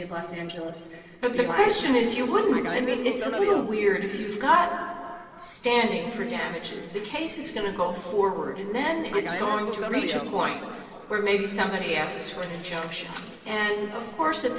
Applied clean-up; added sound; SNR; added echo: neural separator model SepFormer DNS4.